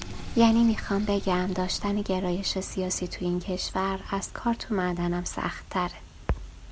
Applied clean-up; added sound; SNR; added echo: none; Sink (filling or washing); 14 dB; none.